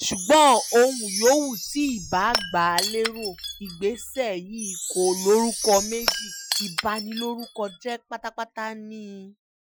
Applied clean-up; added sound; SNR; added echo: classical method Wiener filter.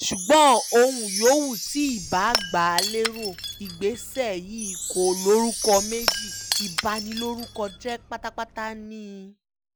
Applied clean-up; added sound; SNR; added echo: none; Shatter / Crushing + Chime; 7 dB; none.